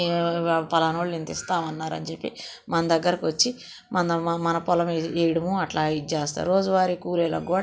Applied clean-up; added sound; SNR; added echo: none; none; none; none.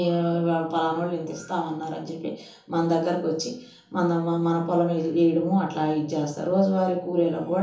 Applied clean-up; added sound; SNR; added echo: none; none; none; reverberation time 1.2 s.